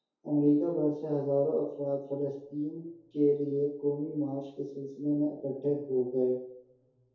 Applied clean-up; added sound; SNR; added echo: none; none; none; reverberation time 2.4 s.